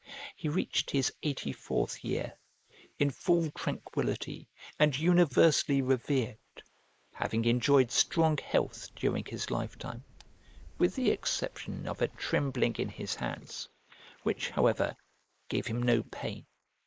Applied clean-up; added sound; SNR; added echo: neural mask model Resemble Enhance denoiser.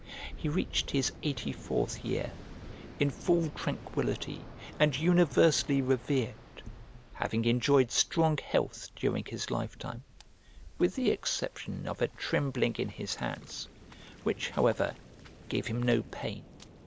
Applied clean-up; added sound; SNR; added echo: none; Waves, surf; 16 dB; none.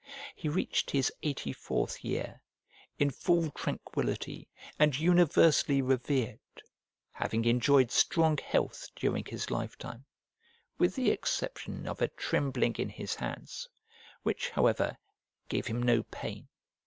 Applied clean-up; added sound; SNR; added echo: none; none; none; none.